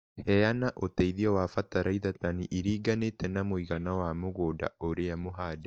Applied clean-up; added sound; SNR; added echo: neural mask model DeepFilterNet 3.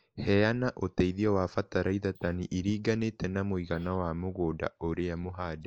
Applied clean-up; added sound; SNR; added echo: neural mask model Resemble Enhance denoiser.